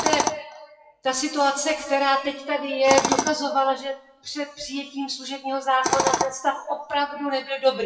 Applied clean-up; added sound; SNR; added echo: classical method WPE with log-MMSE.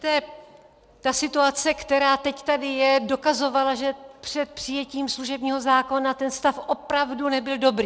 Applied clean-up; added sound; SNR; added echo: none; none; none; none.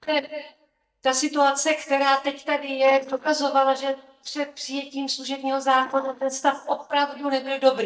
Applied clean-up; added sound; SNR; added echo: neural mask model DeepFilterNet 3.